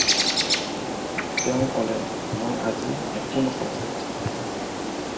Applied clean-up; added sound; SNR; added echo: none; Bird; -4 dB; reverberation time 1.6 s.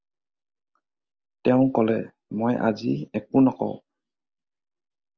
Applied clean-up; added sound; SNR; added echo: none; none; none; none.